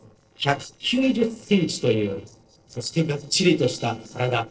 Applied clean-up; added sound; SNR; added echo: neural separator model SepFormer DNS4.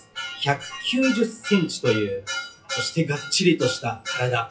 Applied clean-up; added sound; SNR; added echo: classical method WPE with log-MMSE.